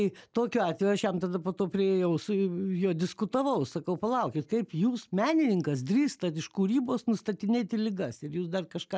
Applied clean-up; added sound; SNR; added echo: none; none; none; none.